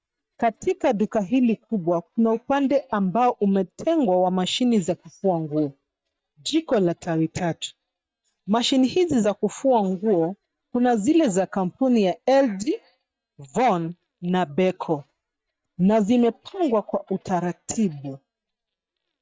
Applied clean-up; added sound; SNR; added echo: neural mask model DeepFilterNet 3.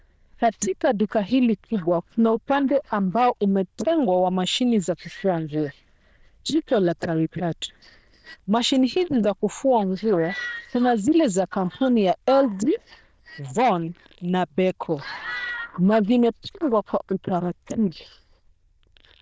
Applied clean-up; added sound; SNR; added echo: neural diffusion model UNIVERSE++.